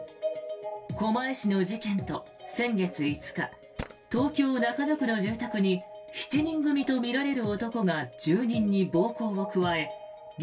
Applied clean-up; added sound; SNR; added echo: none; Tools; 18 dB; reverberation time 0.2 s.